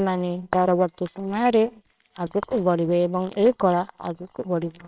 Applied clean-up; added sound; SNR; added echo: neural separator model SepFormer WHAMR!.